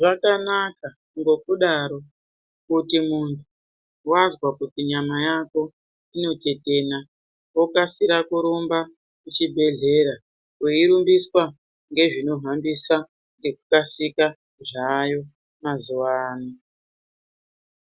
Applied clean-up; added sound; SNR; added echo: none; none; none; none.